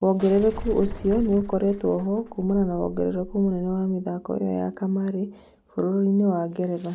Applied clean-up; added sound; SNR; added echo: none; Wind + Bus / Engine; 12 dB; none.